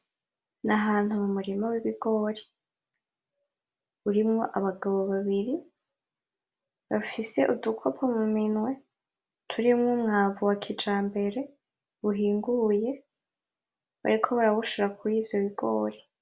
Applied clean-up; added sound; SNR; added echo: none; none; none; none.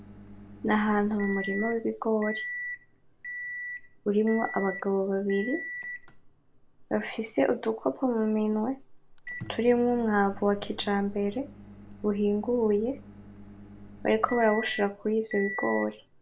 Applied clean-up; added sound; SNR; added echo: none; Microwave oven; 12 dB; none.